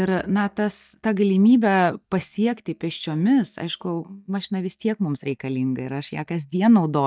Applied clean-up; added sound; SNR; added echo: neural mask model DeepFilterNet 3.